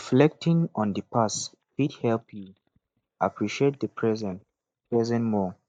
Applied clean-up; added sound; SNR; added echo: neural mask model DeepFilterNet 3.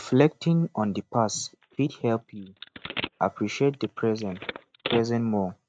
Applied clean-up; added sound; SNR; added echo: neural mask model RNNoise.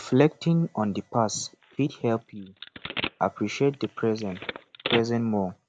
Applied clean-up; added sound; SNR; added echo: none; Telephone; 10 dB; none.